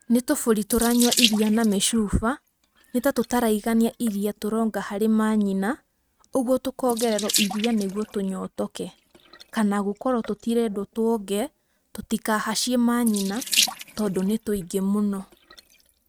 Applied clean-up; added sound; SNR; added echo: neural mask model RNNoise.